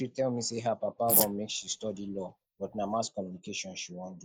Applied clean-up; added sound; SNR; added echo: neural mask model Resemble Enhance denoiser.